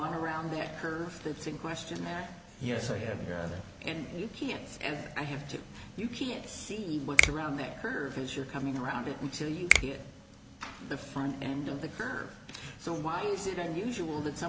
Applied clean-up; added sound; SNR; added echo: none; Finger snapping; -4 dB; none.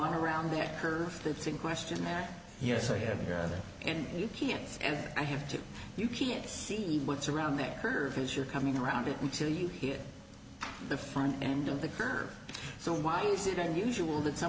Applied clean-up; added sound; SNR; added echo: none; none; none; none.